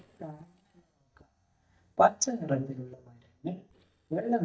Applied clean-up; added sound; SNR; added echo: neural mask model DeepFilterNet 3.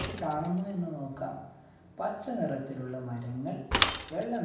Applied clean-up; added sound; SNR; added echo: none; Mechanisms / Bicycle; 2 dB; reverberation time 0.9 s.